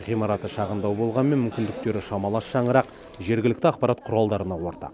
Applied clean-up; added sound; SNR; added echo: none; none; none; none.